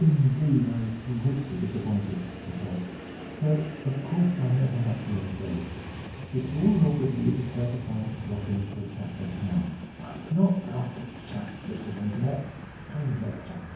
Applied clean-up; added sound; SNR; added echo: none; Train; 12 dB; reverberation time 0.9 s.